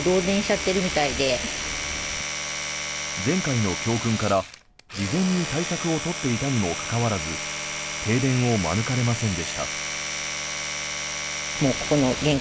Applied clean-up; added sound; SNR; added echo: none; Domestic sounds, home sounds; 5 dB; none.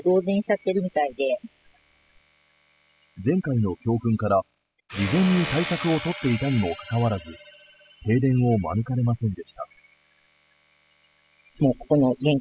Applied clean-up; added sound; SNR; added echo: classical method spectral subtraction.